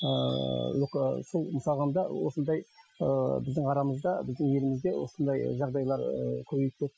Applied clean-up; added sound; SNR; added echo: classical method Wiener filter.